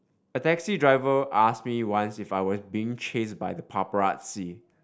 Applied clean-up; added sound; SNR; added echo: none; none; none; none.